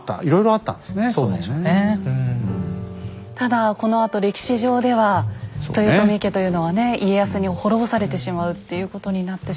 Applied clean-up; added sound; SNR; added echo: none; none; none; none.